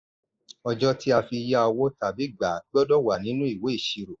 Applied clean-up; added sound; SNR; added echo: neural mask model Resemble Enhance denoiser.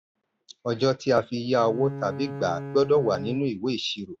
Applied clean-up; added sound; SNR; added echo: neural mask model RNNoise.